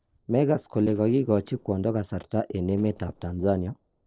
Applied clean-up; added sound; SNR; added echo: neural separator model SepFormer DNS4.